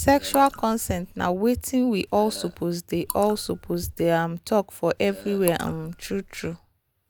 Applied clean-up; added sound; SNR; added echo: none; Raindrop / Drip + Burping, eructation; 16 dB; none.